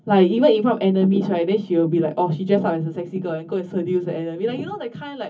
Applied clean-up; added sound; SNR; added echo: none; none; none; reverberation time 0.3 s.